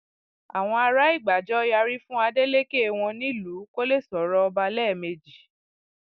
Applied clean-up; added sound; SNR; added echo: none; none; none; none.